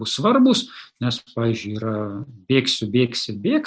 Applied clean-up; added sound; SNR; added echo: none; none; none; none.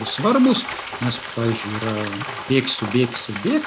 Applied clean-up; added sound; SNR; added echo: none; Frying (food); 9 dB; none.